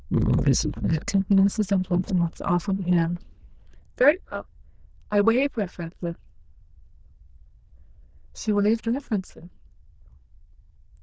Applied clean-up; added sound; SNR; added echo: neural diffusion model UNIVERSE++.